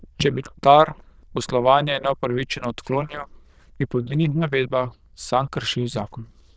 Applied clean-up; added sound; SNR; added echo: neural diffusion model UNIVERSE++.